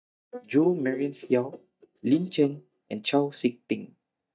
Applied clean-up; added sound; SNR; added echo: neural mask model DeepFilterNet 3.